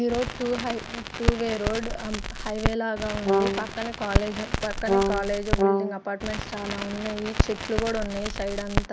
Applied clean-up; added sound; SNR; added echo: none; Crackle + Brass instrument; -2 dB; none.